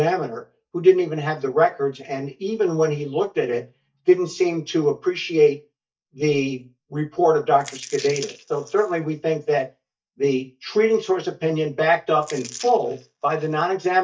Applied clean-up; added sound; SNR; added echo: neural mask model DeepFilterNet 3.